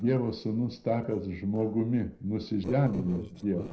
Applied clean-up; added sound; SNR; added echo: neural separator model SepFormer DNS4.